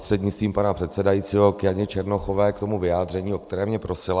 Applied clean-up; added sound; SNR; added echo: none; none; none; none.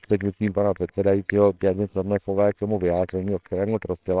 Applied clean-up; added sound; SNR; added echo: neural separator model SepFormer WHAMR!.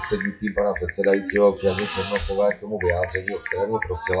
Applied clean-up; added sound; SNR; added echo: classical method WPE with log-MMSE.